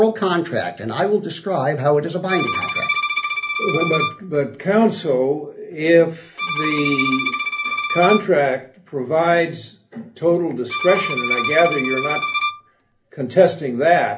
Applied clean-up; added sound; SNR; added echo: none; Bowed string instrument; 4 dB; reverberation time 0.3 s.